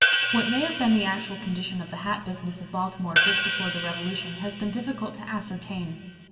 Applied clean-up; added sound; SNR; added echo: none; Hi-hat; -2 dB; reverberation time 2.2 s.